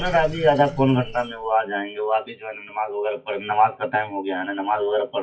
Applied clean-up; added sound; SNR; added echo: classical method WPE with log-MMSE.